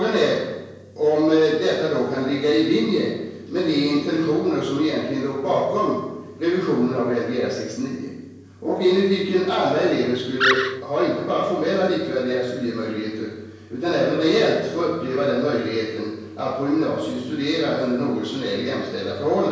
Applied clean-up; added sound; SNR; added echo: none; Animal; 2 dB; reverberation time 1.0 s.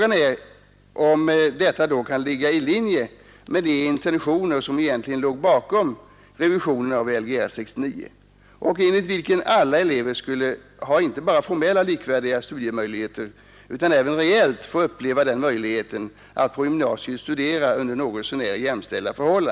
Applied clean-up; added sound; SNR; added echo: none; none; none; none.